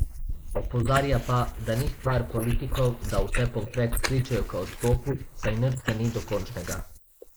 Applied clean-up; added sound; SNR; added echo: neural mask model Resemble Enhance denoiser.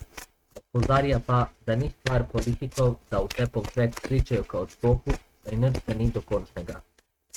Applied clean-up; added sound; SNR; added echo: neural mask model RNNoise.